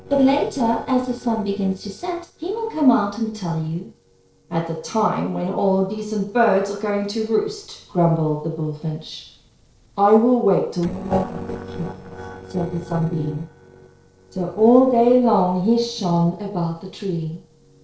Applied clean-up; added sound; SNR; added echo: neural separator model SepFormer DNS4.